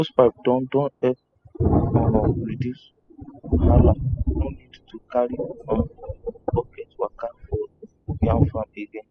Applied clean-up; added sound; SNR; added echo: classical method spectral subtraction.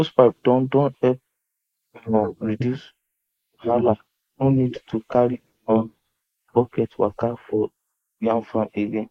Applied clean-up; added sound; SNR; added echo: neural mask model Resemble Enhance denoiser.